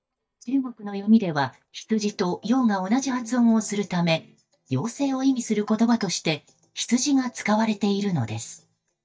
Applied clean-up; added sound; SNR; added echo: neural mask model DeepFilterNet 3.